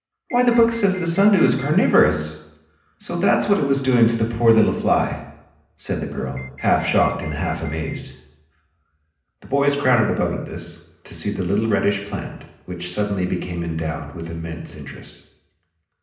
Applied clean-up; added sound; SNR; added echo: none; Alarm; 18 dB; reverberation time 0.8 s.